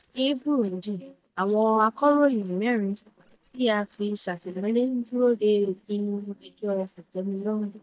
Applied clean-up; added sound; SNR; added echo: neural mask model DeepFilterNet 3.